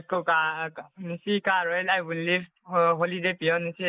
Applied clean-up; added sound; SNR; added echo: neural mask model Resemble Enhance denoiser.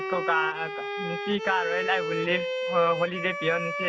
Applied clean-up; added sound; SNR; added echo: none; Bowed string instrument; 3 dB; none.